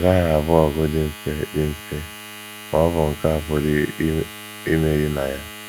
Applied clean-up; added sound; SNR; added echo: none; Domestic sounds, home sounds; 15 dB; none.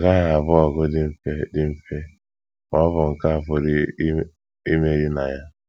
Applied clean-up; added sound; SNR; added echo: none; none; none; none.